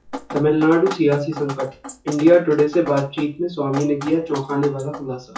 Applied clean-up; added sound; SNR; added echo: classical method WPE with log-MMSE.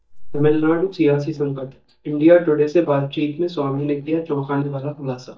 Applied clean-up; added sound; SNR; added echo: neural mask model DeepFilterNet 3.